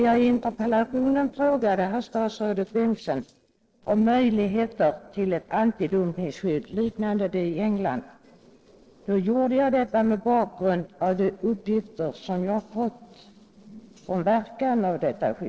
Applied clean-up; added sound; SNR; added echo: neural separator model SepFormer DNS4.